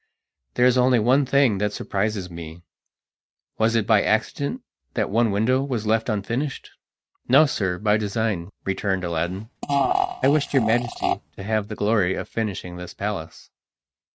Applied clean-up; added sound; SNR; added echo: neural mask model RNNoise.